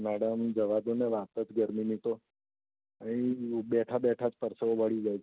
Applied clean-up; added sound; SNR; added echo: none; none; none; none.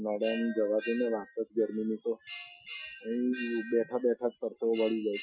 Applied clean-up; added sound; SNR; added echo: classical method Wiener filter.